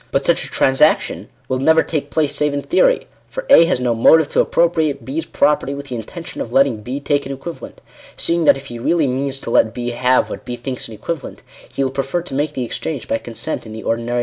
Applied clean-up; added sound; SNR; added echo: none; none; none; none.